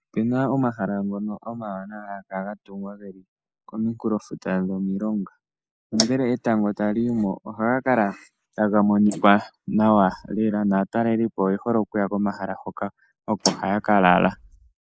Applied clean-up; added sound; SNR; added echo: neural mask model Resemble Enhance denoiser.